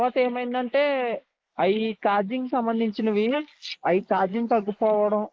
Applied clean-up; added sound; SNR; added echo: neural mask model Resemble Enhance denoiser.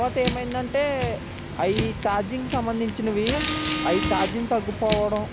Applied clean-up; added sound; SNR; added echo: none; Car; 3 dB; none.